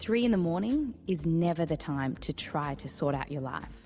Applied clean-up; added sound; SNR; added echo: none; none; none; none.